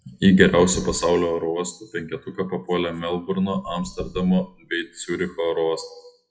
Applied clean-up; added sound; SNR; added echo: classical method WPE with log-MMSE.